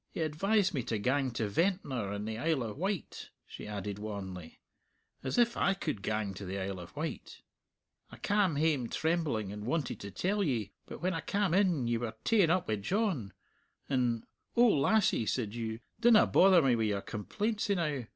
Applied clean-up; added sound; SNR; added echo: none; none; none; none.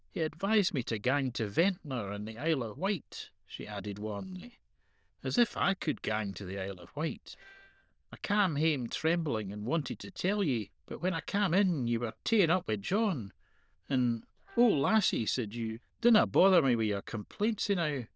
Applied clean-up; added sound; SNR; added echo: neural diffusion model UNIVERSE++.